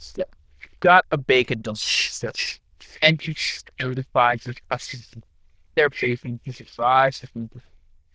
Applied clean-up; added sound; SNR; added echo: neural diffusion model UNIVERSE++.